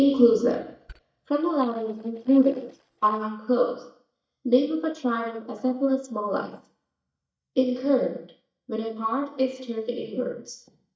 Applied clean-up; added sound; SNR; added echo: neural mask model DeepFilterNet 3.